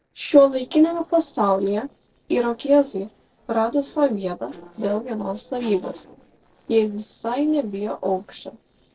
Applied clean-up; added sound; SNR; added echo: neural separator model SepFormer DNS4.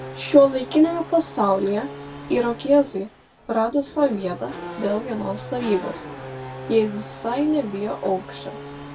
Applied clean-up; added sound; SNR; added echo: none; Race car, auto racing / Accelerating, revving, vroom; 14 dB; reverberation time 0.2 s.